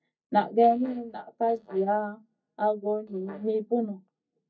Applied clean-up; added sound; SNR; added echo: neural mask model DeepFilterNet 3.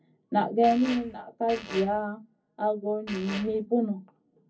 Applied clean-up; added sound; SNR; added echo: none; Fart; 12 dB; reverberation time 0.3 s.